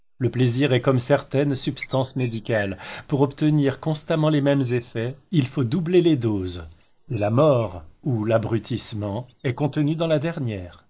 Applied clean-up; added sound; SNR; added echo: neural mask model Resemble Enhance denoiser.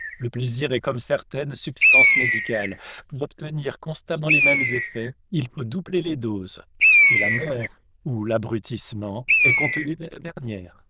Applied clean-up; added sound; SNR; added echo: neural diffusion model UNIVERSE++.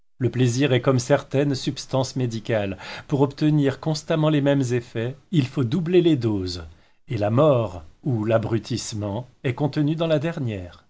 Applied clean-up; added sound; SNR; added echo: none; none; none; none.